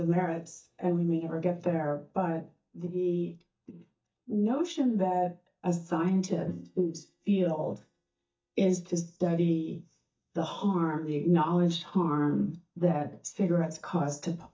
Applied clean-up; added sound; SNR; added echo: neural mask model DeepFilterNet 3.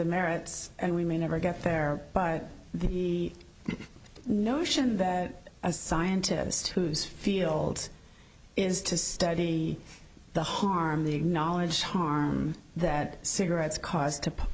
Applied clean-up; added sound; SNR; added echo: none; none; none; none.